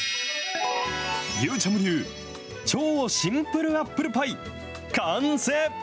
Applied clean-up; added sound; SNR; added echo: none; none; none; none.